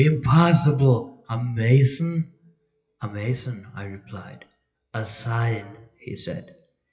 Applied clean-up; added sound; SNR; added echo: classical method WPE with log-MMSE.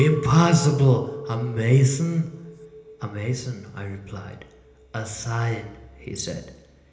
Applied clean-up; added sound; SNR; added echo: none; Chink, clink; 16 dB; reverberation time 1.0 s.